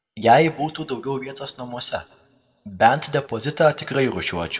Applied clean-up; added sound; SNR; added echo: none; none; none; reverberation time 1.4 s.